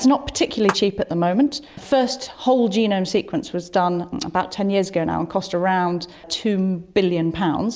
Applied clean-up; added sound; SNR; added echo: none; Clapping; 7 dB; none.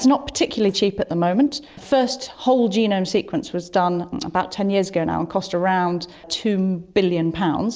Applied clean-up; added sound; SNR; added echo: neural separator model SepFormer DNS4.